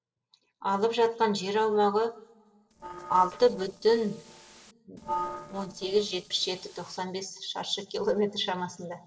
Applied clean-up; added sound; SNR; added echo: neural separator model SepFormer DNS4.